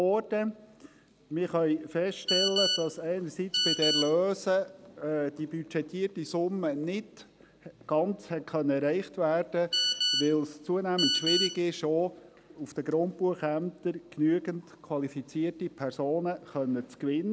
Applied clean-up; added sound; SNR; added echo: none; Telephone; 0 dB; none.